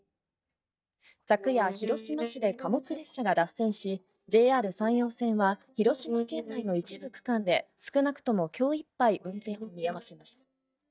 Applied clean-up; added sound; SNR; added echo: neural mask model DeepFilterNet 3.